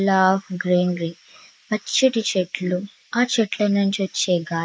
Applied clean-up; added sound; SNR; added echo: neural mask model Resemble Enhance denoiser.